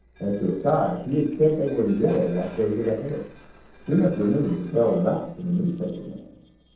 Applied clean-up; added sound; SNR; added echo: neural separator model SepFormer DNS4.